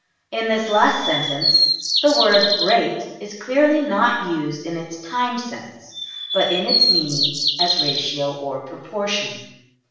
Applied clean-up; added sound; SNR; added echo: none; Bird vocalization, bird call, bird song; -1 dB; reverberation time 0.9 s.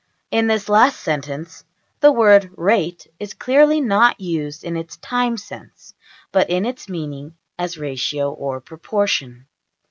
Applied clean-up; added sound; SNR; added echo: none; none; none; none.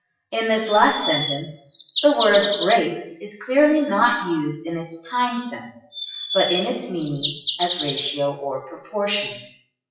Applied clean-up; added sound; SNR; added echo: classical method WPE with log-MMSE.